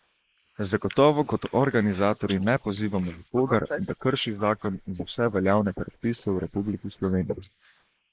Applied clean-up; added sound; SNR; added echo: neural mask model Resemble Enhance denoiser.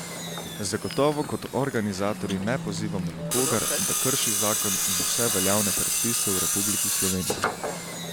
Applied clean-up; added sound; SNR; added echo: none; Tools; -2 dB; none.